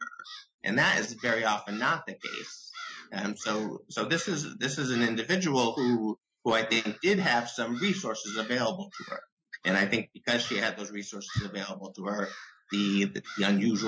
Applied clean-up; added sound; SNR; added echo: classical method Wiener filter.